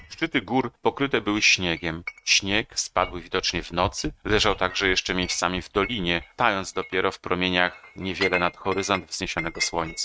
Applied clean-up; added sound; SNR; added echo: neural mask model RNNoise.